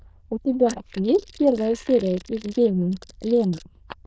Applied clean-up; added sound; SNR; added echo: neural diffusion model UNIVERSE++.